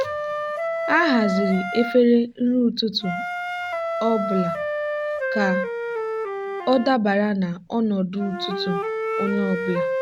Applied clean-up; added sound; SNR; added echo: none; Wind instrument, woodwind instrument; 4 dB; none.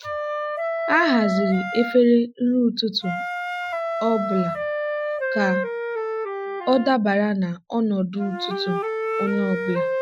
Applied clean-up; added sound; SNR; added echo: classical method Wiener filter.